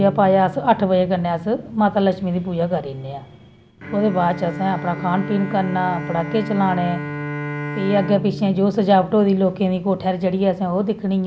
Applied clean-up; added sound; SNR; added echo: none; Bowed string instrument; 12 dB; none.